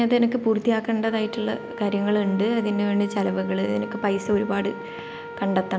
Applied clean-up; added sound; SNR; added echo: none; Wind instrument, woodwind instrument; 14 dB; none.